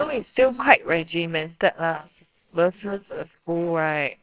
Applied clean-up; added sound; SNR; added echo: neural separator model SepFormer WHAMR!.